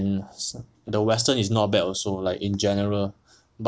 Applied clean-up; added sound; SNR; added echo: none; none; none; none.